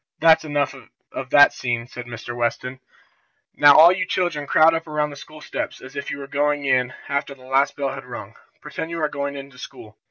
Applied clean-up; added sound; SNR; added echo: none; none; none; none.